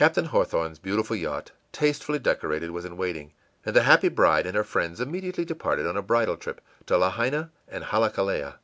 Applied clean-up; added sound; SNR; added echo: none; none; none; none.